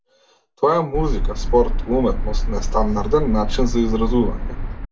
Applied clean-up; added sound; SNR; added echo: none; Car; 0 dB; reverberation time 0.2 s.